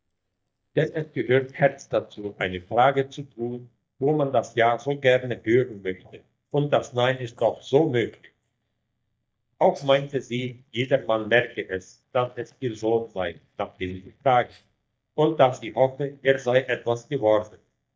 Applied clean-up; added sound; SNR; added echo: neural mask model DeepFilterNet 3.